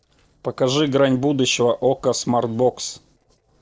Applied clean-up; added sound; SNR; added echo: neural separator model SepFormer DNS4.